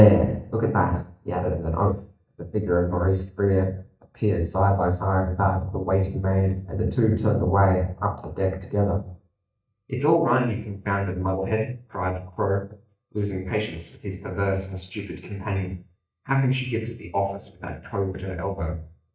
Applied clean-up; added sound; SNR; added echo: neural mask model DeepFilterNet 3.